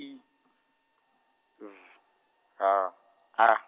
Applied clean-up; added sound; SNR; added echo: none; none; none; none.